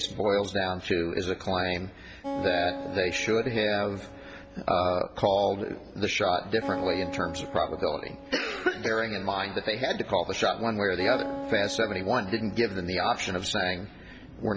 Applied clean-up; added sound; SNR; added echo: none; Acoustic guitar; 12 dB; none.